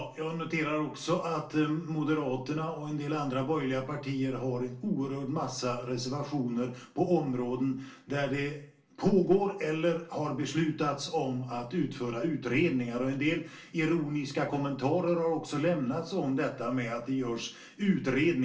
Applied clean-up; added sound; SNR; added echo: none; none; none; reverberation time 0.4 s.